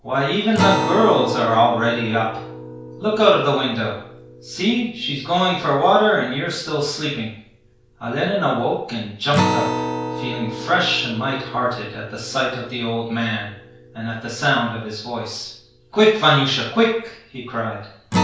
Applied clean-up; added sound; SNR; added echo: none; Acoustic guitar; 8 dB; reverberation time 0.5 s.